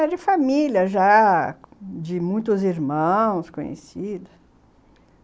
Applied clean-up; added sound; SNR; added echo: none; none; none; none.